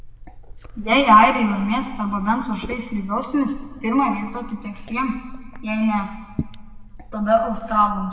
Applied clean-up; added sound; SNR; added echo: none; Liquid; 14 dB; reverberation time 1.4 s.